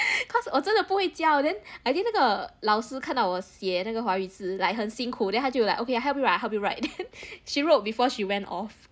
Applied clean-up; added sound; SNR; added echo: none; none; none; none.